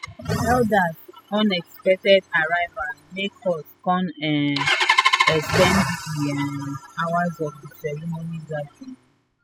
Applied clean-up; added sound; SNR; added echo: classical method spectral subtraction.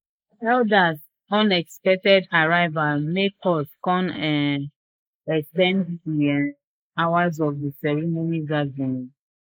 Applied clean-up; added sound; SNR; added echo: neural mask model Resemble Enhance denoiser.